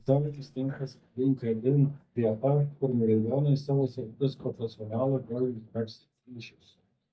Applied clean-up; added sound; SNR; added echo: neural mask model DeepFilterNet 3.